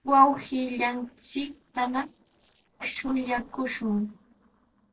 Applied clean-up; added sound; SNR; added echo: neural separator model SepFormer DNS4.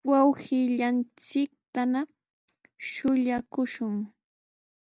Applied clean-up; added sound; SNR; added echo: none; none; none; none.